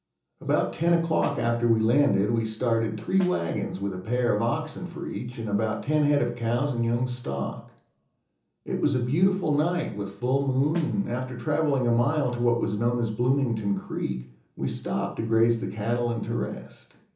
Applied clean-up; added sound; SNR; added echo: none; Snare drum; 19 dB; reverberation time 1.2 s.